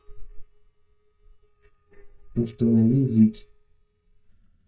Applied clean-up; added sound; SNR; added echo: neural mask model DeepFilterNet 3.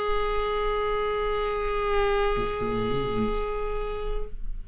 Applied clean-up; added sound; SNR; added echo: none; Wind instrument, woodwind instrument; -3 dB; reverberation time 0.2 s.